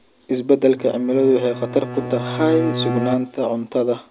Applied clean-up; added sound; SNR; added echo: none; Bowed string instrument; 8 dB; none.